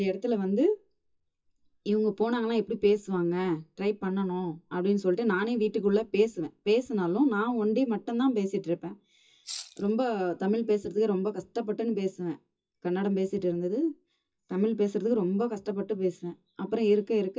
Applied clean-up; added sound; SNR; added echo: classical method WPE with log-MMSE.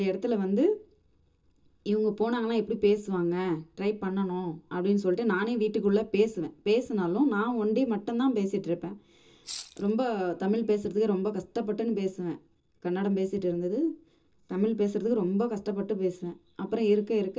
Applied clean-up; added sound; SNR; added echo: none; Rattle (instrument); 14 dB; reverberation time 0.2 s.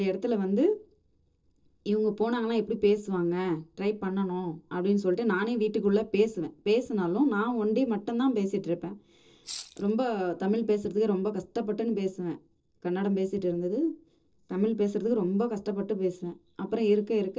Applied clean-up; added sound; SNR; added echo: neural separator model SepFormer DNS4.